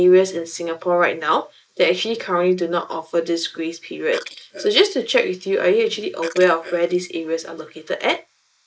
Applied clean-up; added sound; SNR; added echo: neural mask model Resemble Enhance denoiser.